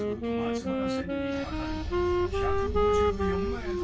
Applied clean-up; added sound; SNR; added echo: none; Wind instrument, woodwind instrument; -5 dB; reverberation time 0.2 s.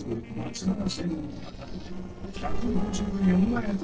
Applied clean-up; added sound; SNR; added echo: neural separator model SepFormer DNS4.